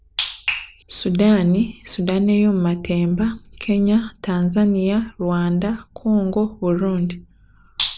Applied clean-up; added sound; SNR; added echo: none; none; none; none.